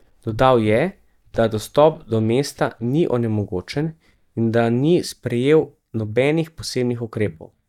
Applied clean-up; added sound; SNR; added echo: neural mask model DeepFilterNet 3.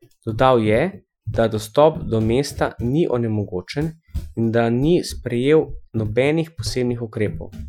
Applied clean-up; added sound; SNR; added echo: classical method Wiener filter.